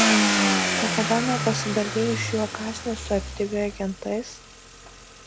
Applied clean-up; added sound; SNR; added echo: none; Car; -2 dB; none.